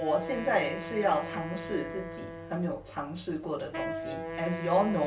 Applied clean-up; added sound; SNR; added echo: none; Wind instrument, woodwind instrument; 8 dB; reverberation time 0.2 s.